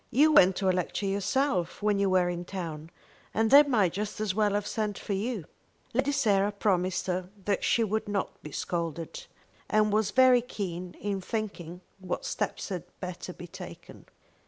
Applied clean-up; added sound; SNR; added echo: none; none; none; none.